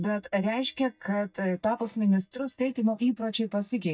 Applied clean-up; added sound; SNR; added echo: neural mask model DeepFilterNet 3.